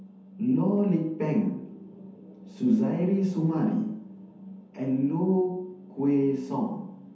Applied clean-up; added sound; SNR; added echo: none; none; none; reverberation time 0.6 s.